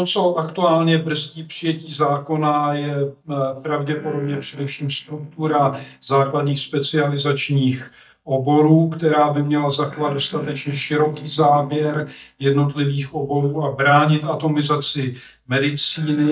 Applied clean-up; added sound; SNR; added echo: neural mask model DeepFilterNet 3.